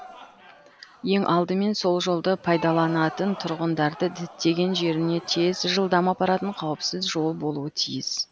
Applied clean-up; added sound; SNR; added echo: none; Crowd; 18 dB; none.